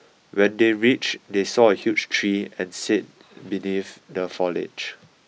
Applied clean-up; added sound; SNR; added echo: none; none; none; none.